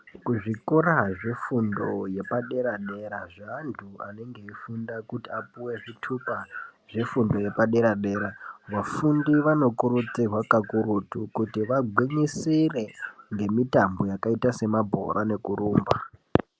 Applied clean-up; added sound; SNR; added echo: none; none; none; none.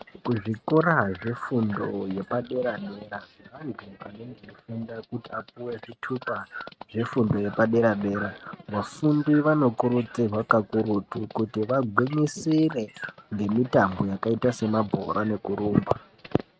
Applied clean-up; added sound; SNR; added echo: neural mask model RNNoise.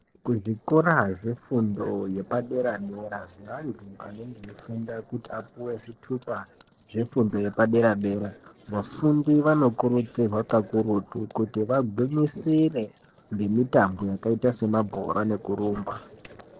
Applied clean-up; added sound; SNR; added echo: neural separator model SepFormer DNS4.